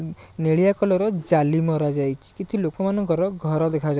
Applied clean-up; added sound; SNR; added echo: none; none; none; none.